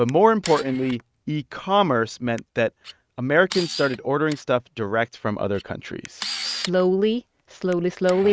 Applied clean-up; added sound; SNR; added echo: neural mask model RNNoise.